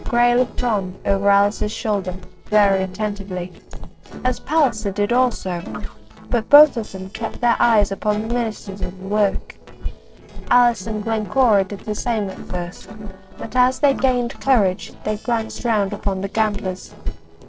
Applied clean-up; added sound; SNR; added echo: neural separator model SepFormer DNS4.